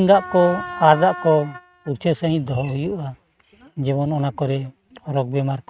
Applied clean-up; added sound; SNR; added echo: neural mask model RNNoise.